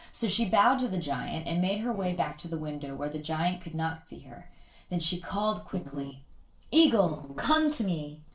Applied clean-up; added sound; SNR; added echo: neural separator model SepFormer DNS4.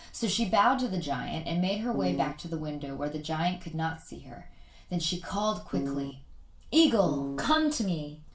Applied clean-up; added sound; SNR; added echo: none; Piano; 3 dB; reverberation time 0.3 s.